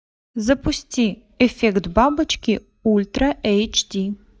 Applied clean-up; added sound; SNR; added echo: neural mask model DeepFilterNet 3.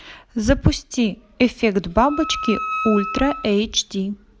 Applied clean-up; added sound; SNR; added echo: none; Wind instrument, woodwind instrument; 9 dB; none.